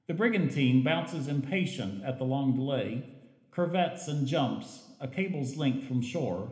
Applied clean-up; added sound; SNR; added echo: none; none; none; reverberation time 1.1 s.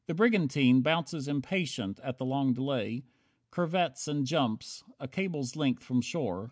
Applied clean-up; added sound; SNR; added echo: none; none; none; none.